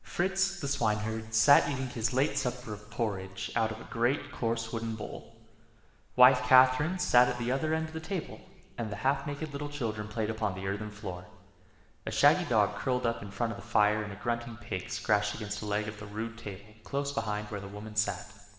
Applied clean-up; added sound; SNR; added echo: none; none; none; reverberation time 1.7 s.